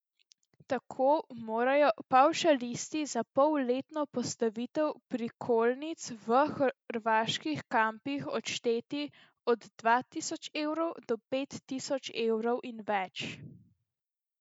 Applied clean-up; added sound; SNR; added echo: none; none; none; none.